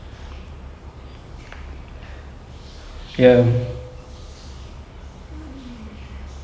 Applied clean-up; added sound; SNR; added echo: none; none; none; none.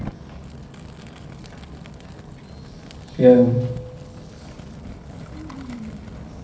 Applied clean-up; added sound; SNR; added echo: none; Fire; 16 dB; reverberation time 0.3 s.